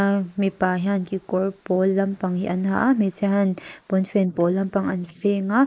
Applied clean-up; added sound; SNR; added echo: neural mask model Resemble Enhance denoiser.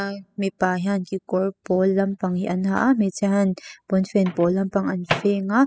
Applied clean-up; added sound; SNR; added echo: classical method spectral subtraction.